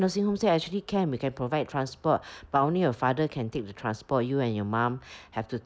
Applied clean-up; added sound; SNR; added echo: none; none; none; none.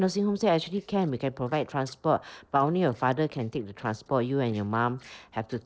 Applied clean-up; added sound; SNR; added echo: neural separator model SepFormer DNS4.